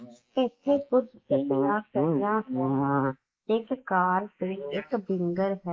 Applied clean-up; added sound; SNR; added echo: neural mask model Resemble Enhance denoiser.